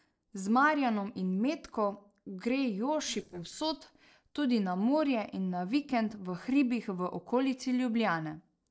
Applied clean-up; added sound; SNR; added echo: neural separator model SepFormer DNS4.